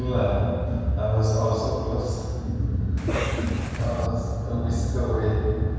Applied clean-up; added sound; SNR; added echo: none; Cough; 8 dB; reverberation time 1.9 s.